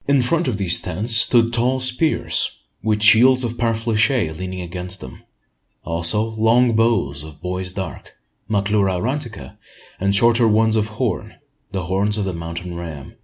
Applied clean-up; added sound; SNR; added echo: none; none; none; none.